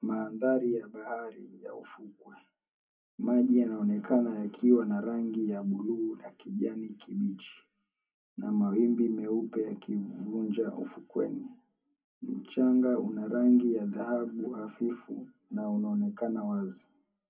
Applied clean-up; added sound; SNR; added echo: none; none; none; reverberation time 0.3 s.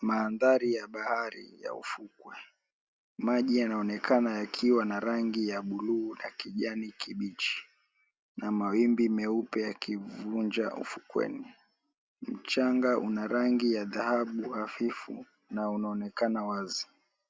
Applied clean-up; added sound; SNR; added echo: none; none; none; none.